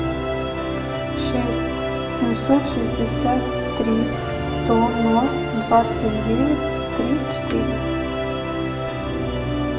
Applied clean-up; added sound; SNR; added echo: none; Musical instrument; 0 dB; reverberation time 0.7 s.